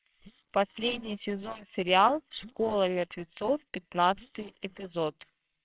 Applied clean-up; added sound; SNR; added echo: neural separator model SepFormer WHAMR!.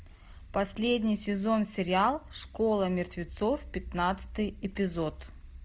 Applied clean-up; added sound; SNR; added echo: none; none; none; none.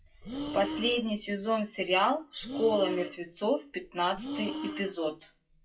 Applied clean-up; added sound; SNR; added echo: classical method WPE with log-MMSE.